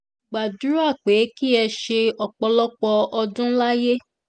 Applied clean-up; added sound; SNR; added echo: none; none; none; none.